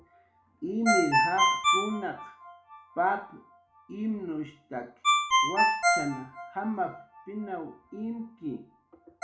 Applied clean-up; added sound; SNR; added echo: none; Ringtone; -4 dB; reverberation time 0.4 s.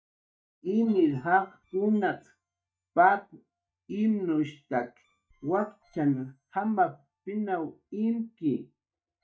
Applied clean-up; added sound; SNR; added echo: neural mask model DeepFilterNet 3.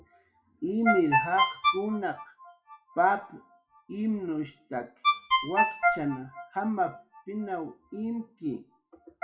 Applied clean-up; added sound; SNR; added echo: classical method WPE with log-MMSE.